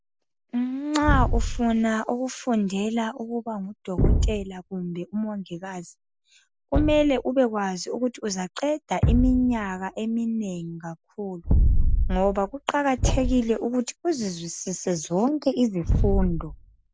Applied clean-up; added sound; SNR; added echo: none; Thump, thud; 1 dB; none.